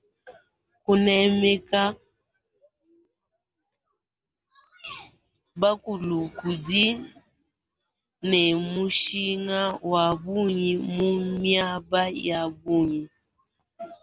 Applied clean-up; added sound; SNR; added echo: none; none; none; none.